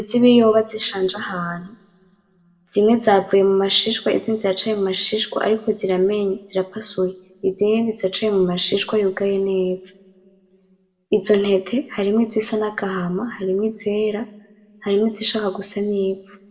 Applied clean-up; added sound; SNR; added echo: none; none; none; reverberation time 0.9 s.